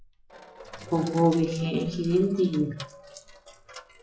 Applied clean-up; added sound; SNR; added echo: classical method WPE with log-MMSE.